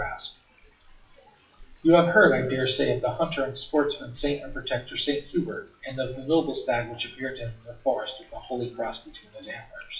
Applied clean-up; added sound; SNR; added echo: classical method WPE with log-MMSE.